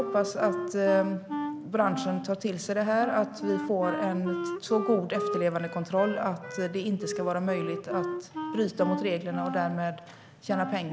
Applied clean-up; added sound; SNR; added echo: none; Wind instrument, woodwind instrument; 6 dB; none.